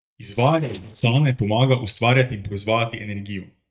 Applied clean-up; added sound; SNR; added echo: neural mask model DeepFilterNet 3.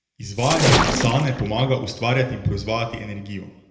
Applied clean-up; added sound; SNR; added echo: none; Splash, splatter; 0 dB; reverberation time 0.7 s.